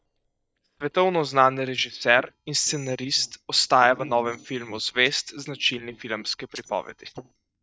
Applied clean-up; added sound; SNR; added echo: neural mask model DeepFilterNet 3.